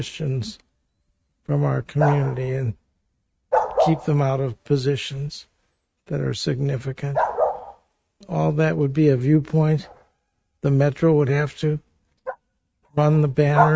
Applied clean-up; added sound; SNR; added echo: neural mask model RNNoise.